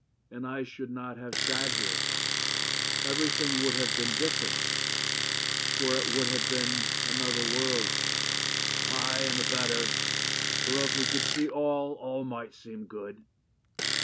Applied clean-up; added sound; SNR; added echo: none; Domestic sounds, home sounds; -5 dB; none.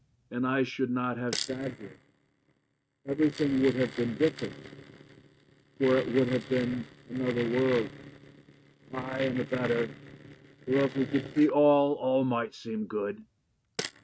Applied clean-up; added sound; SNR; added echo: neural mask model RNNoise.